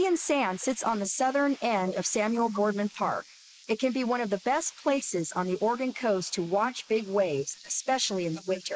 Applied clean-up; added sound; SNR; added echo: neural mask model Resemble Enhance denoiser.